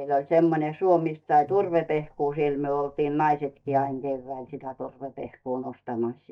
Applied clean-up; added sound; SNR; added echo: neural mask model DeepFilterNet 3.